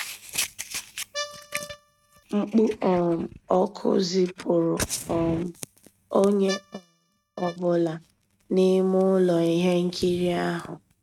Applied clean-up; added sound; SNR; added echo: neural mask model RNNoise.